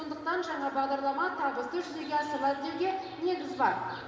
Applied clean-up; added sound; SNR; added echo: none; none; none; reverberation time 2.3 s.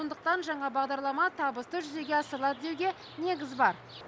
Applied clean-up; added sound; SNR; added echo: none; none; none; none.